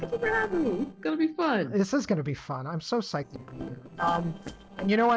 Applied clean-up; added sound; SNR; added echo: neural separator model SepFormer DNS4.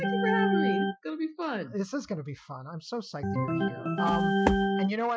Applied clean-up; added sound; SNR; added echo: classical method Wiener filter.